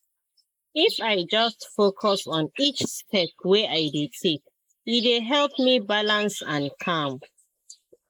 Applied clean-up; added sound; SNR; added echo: neural mask model Resemble Enhance denoiser.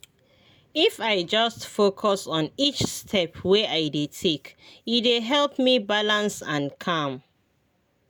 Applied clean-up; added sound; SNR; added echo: none; none; none; none.